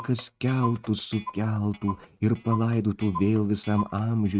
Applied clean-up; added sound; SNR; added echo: neural mask model RNNoise.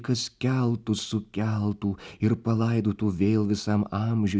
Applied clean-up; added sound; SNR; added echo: none; none; none; none.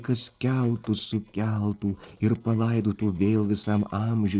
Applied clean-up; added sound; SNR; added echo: neural separator model SepFormer DNS4.